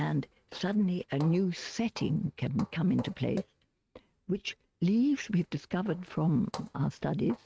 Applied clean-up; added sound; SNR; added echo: neural mask model RNNoise.